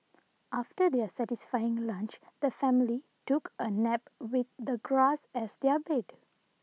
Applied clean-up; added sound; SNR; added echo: none; none; none; none.